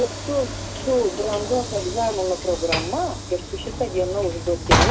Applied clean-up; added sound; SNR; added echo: none; Sliding door / Train; 2 dB; none.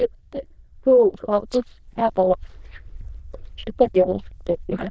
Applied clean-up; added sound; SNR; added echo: neural diffusion model UNIVERSE++.